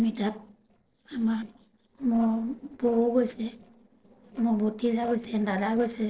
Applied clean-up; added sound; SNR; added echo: neural separator model SepFormer DNS4.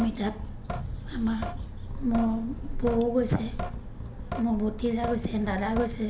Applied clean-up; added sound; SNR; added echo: none; Drip / Sink (filling or washing); 5 dB; reverberation time 1.3 s.